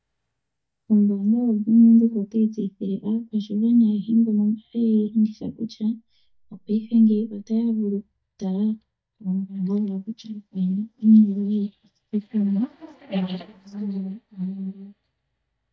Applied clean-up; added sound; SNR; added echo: neural mask model DeepFilterNet 3.